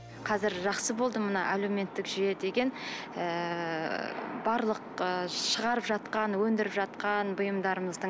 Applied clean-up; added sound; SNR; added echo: none; none; none; none.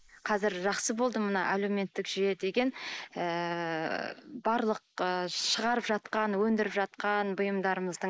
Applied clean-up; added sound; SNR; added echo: neural mask model Resemble Enhance denoiser.